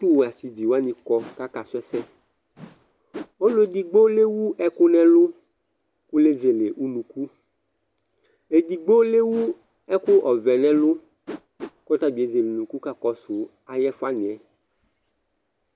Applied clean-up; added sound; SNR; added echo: none; Whoosh, swoosh, swish; 20 dB; none.